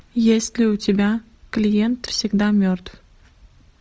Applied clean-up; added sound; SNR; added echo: none; none; none; none.